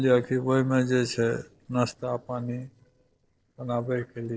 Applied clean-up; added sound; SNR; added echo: neural separator model SepFormer DNS4.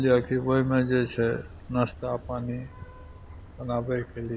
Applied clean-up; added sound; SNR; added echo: none; Vehicle horn, car horn, honking; 17 dB; none.